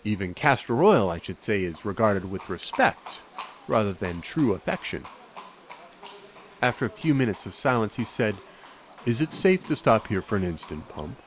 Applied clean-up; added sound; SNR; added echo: none; Livestock, farm animals, working animals; 18 dB; none.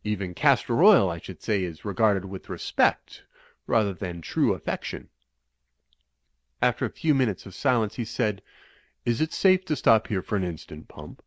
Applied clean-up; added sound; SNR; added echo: none; none; none; none.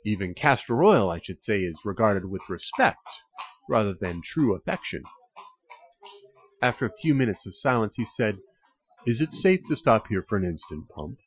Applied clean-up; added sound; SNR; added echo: classical method Wiener filter.